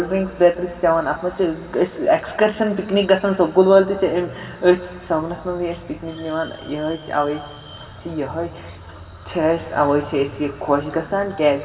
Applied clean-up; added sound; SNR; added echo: none; none; none; reverberation time 2.1 s.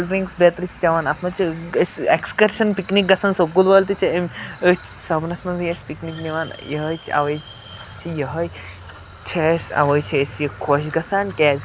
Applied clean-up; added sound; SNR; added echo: none; none; none; none.